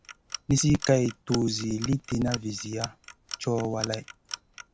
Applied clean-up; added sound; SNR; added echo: none; Clock; 13 dB; none.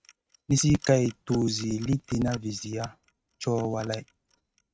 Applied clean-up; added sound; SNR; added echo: neural mask model RNNoise.